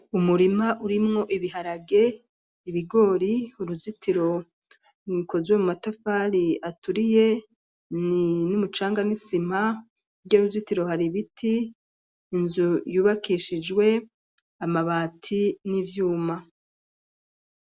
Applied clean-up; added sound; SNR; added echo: none; none; none; none.